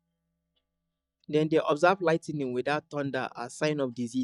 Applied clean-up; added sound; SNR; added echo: neural mask model DeepFilterNet 3.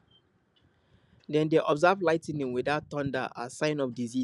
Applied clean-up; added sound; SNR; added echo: none; none; none; none.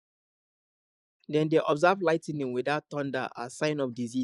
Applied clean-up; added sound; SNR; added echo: neural mask model Resemble Enhance denoiser.